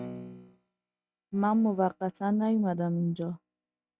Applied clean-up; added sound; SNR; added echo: neural mask model RNNoise.